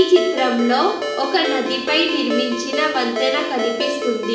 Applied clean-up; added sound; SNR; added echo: none; Ringtone; 5 dB; reverberation time 1.1 s.